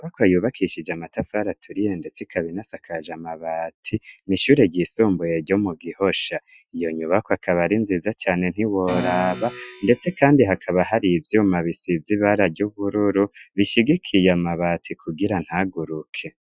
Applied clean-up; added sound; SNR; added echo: classical method Wiener filter.